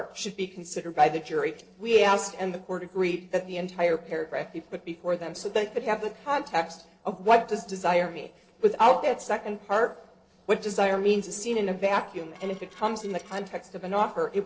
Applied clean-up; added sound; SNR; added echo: neural separator model SepFormer DNS4.